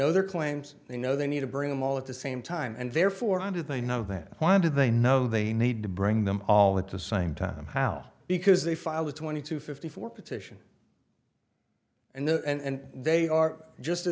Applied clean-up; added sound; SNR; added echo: none; none; none; none.